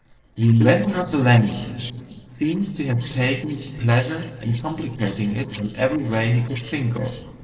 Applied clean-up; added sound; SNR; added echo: neural separator model SepFormer DNS4.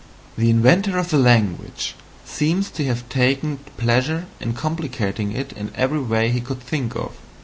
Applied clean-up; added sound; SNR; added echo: none; none; none; none.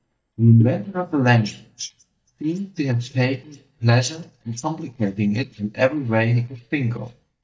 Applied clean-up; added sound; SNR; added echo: neural mask model DeepFilterNet 3.